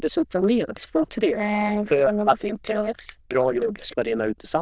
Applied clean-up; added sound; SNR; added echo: neural diffusion model UNIVERSE++.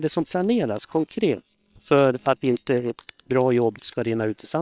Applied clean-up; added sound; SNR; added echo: neural separator model SepFormer WHAM!.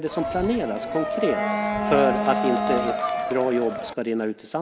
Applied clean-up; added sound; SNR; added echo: none; Crowd + Wind instrument, woodwind instrument; 1 dB; none.